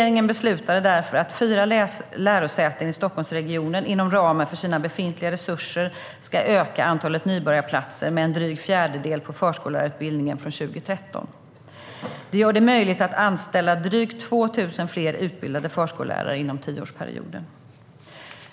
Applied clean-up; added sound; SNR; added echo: none; none; none; none.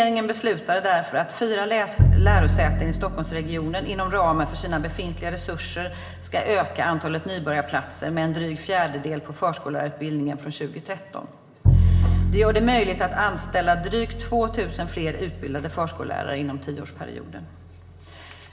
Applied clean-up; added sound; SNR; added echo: none; Bowed string instrument; 1 dB; reverberation time 2.3 s.